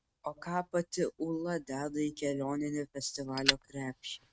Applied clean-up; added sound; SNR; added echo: neural mask model RNNoise.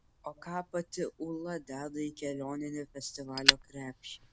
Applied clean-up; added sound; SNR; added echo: none; Fire; -2 dB; none.